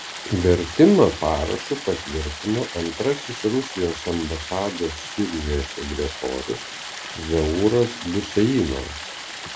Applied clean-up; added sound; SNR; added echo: none; Stream; 11 dB; none.